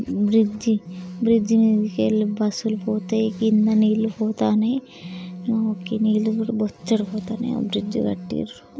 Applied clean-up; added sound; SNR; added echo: none; Telephone; 15 dB; none.